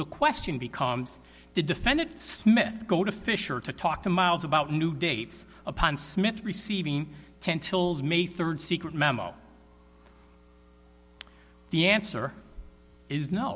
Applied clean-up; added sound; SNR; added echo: none; none; none; none.